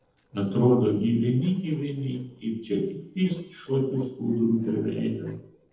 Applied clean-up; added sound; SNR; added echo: neural separator model SepFormer DNS4.